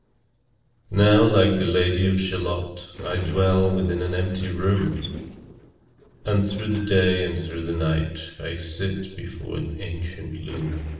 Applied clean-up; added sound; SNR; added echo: neural separator model SepFormer DNS4.